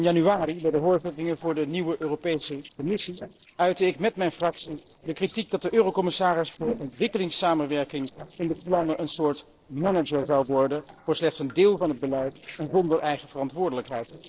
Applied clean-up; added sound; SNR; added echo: neural separator model SepFormer DNS4.